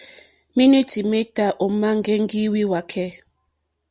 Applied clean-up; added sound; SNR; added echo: none; none; none; none.